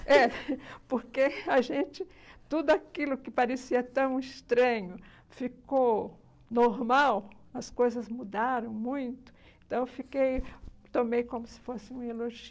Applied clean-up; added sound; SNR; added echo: none; none; none; none.